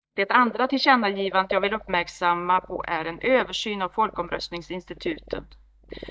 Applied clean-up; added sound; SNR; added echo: neural mask model DeepFilterNet 3.